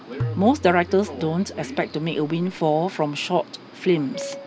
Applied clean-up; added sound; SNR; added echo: none; Subway, metro, underground + Tabla; 12 dB; none.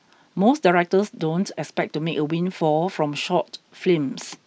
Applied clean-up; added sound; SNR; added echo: none; none; none; none.